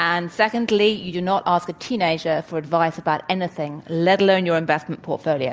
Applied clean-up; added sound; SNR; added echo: none; none; none; none.